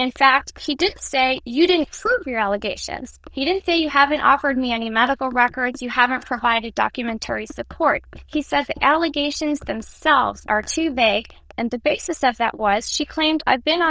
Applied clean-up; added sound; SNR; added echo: neural diffusion model UNIVERSE++.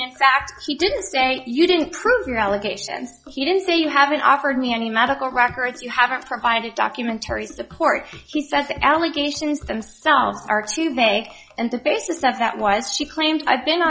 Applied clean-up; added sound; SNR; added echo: classical method log-MMSE.